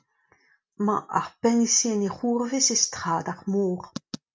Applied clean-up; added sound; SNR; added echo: none; none; none; none.